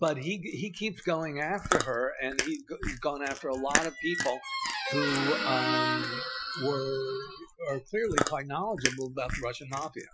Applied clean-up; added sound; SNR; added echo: classical method Wiener filter.